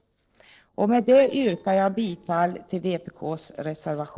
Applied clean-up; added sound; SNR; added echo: neural separator model SepFormer DNS4.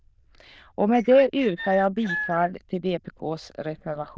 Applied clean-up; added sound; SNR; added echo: neural diffusion model UNIVERSE++.